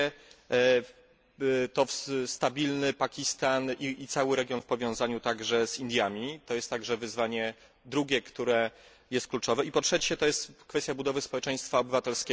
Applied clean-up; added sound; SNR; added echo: none; none; none; none.